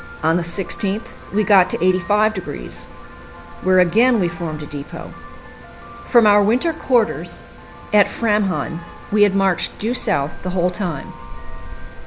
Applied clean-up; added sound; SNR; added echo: none; Vehicle horn, car horn, honking; 14 dB; none.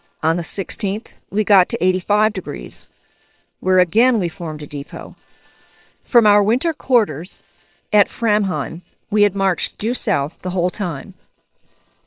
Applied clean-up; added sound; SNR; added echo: neural separator model SepFormer WHAM!.